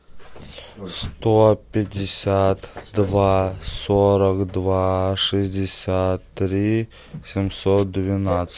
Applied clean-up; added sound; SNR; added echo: none; none; none; none.